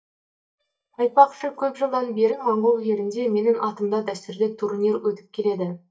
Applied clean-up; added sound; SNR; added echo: neural mask model DeepFilterNet 3.